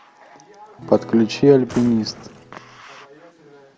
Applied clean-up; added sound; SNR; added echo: none; Acoustic guitar / Strum + Drawer open or close; 17 dB; none.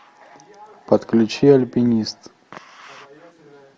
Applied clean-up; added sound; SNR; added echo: none; none; none; none.